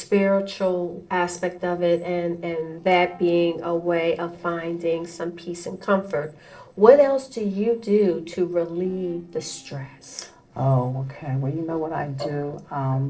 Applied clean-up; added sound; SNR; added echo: neural separator model SepFormer DNS4.